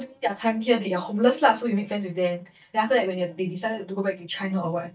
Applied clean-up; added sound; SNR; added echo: neural mask model DeepFilterNet 3.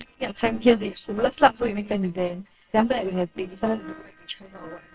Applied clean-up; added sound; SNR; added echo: neural separator model SepFormer WHAMR!.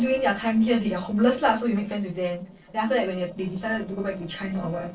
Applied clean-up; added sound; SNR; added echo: neural separator model SepFormer DNS4.